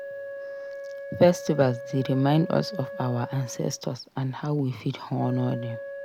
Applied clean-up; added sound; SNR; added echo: none; Wind instrument, woodwind instrument; 12 dB; none.